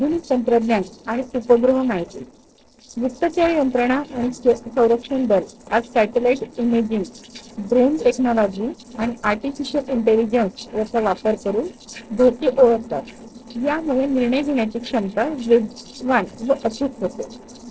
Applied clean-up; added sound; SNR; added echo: neural separator model SepFormer DNS4.